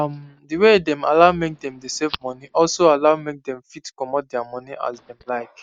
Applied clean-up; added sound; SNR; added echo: neural mask model DeepFilterNet 3.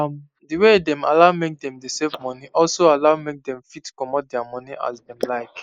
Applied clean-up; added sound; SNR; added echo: neural mask model Resemble Enhance denoiser.